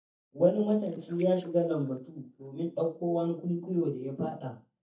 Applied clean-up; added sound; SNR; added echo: neural mask model DeepFilterNet 3.